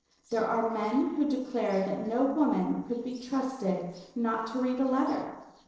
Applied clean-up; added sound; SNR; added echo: neural separator model SepFormer DNS4.